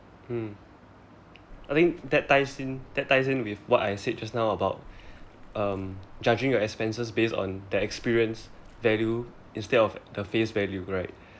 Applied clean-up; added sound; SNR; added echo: none; Water / Splash, splatter; 20 dB; none.